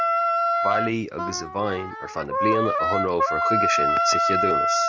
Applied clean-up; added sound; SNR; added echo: none; Wind instrument, woodwind instrument; -5 dB; none.